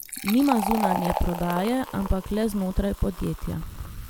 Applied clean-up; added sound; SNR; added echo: none; Fill (with liquid); 7 dB; none.